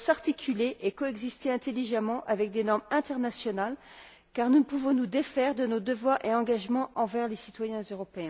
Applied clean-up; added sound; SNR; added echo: none; none; none; none.